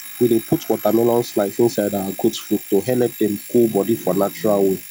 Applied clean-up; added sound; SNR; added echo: none; Alarm; 16 dB; none.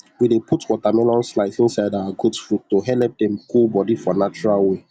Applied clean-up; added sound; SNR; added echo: none; none; none; none.